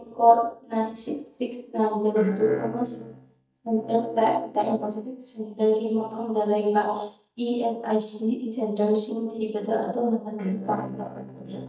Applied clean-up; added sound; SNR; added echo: neural mask model DeepFilterNet 3.